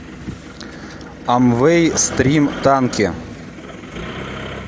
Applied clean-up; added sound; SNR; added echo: none; none; none; none.